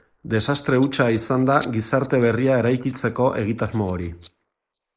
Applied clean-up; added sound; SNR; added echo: neural mask model Resemble Enhance denoiser.